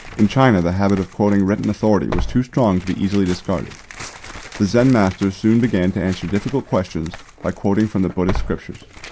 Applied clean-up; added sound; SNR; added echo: none; Tearing; 13 dB; none.